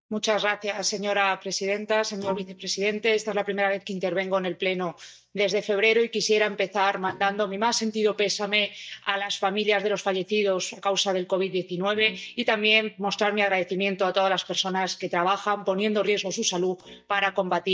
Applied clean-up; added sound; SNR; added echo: neural mask model DeepFilterNet 3.